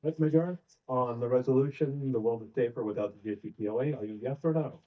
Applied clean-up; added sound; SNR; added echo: neural mask model DeepFilterNet 3.